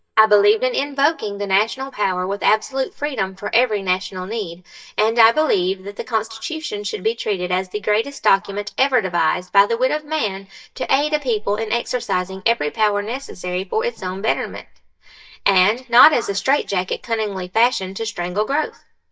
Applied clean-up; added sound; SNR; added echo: neural mask model DeepFilterNet 3.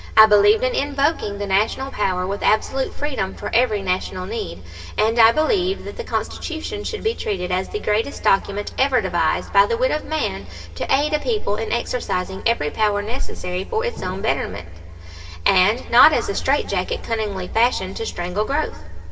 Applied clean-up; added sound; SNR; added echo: none; Explosion; 20 dB; reverberation time 2.8 s.